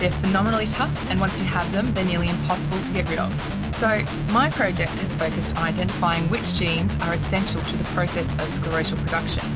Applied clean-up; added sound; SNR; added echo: none; Guitar; 1 dB; none.